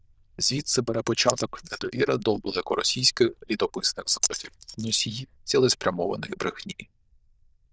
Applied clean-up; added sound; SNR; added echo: neural diffusion model UNIVERSE++.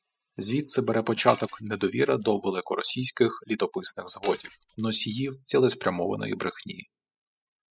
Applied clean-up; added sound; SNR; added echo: classical method spectral subtraction.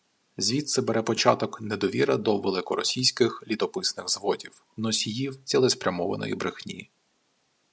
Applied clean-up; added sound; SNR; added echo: none; none; none; none.